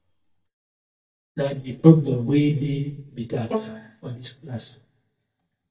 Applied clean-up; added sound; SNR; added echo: neural mask model DeepFilterNet 3.